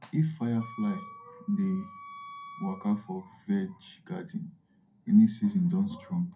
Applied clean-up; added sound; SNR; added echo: none; Wind instrument, woodwind instrument; 18 dB; reverberation time 0.2 s.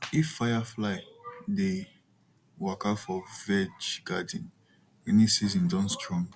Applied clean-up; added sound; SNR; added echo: none; none; none; none.